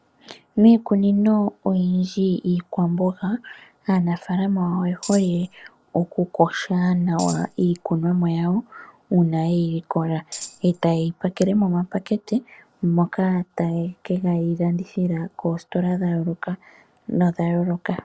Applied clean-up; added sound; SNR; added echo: none; Tambourine; 16 dB; none.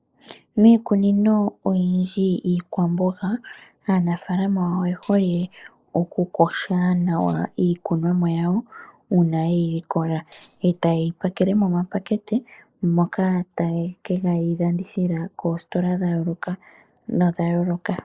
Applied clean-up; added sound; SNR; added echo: neural mask model Resemble Enhance denoiser.